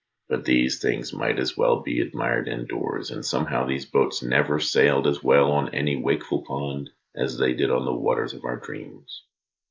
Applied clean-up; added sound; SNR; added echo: neural mask model Resemble Enhance denoiser.